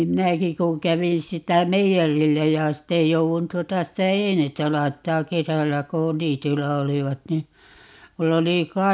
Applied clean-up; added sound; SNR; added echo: none; none; none; none.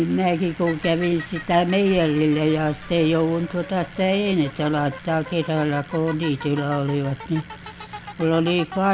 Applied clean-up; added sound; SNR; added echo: none; Bicycle; 15 dB; none.